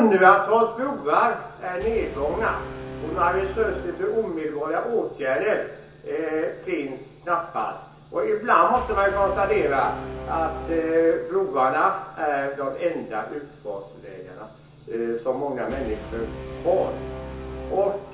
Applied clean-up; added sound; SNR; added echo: none; Brass instrument; 15 dB; reverberation time 0.7 s.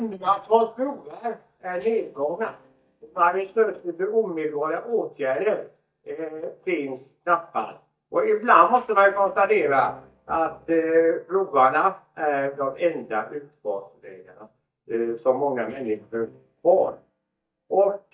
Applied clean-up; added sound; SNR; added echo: neural mask model DeepFilterNet 3.